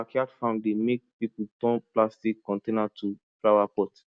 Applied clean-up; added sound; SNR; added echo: none; none; none; none.